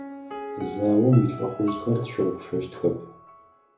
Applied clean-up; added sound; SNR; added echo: none; Piano; 14 dB; reverberation time 0.6 s.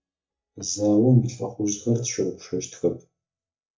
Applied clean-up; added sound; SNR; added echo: neural mask model DeepFilterNet 3.